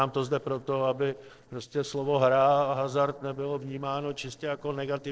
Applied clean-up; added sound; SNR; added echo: neural separator model SepFormer DNS4.